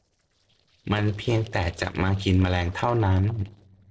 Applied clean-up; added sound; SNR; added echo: neural separator model SepFormer DNS4.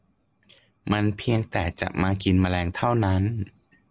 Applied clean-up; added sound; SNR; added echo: none; none; none; none.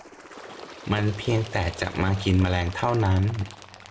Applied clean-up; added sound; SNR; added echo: none; Bird; 16 dB; reverberation time 0.4 s.